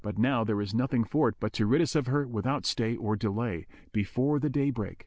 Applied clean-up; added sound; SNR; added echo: none; none; none; none.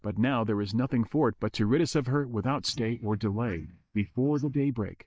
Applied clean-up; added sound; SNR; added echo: neural mask model DeepFilterNet 3.